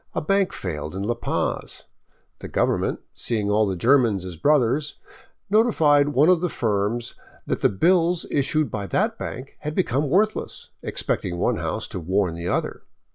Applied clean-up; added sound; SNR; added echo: none; none; none; none.